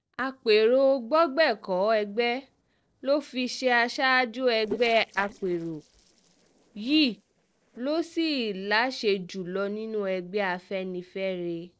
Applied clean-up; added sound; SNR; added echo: neural separator model SepFormer DNS4.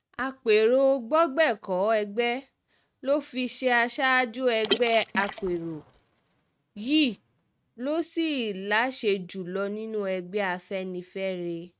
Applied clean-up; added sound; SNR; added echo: neural mask model RNNoise.